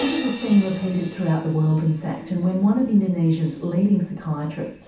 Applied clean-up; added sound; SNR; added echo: none; Crash cymbal; 10 dB; reverberation time 0.7 s.